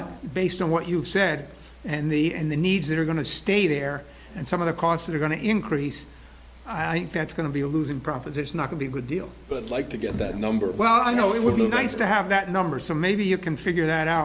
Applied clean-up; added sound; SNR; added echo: none; none; none; none.